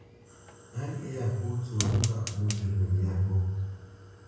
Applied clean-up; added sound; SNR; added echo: none; Fire; 11 dB; reverberation time 1.0 s.